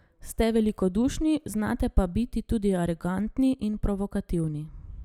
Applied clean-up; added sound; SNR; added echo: none; none; none; none.